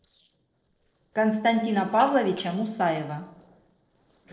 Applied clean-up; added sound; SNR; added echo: neural separator model SepFormer DNS4.